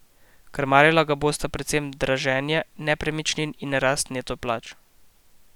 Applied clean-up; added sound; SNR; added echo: none; none; none; none.